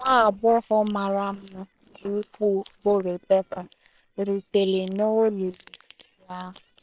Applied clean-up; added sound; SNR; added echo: neural separator model SepFormer WHAM!.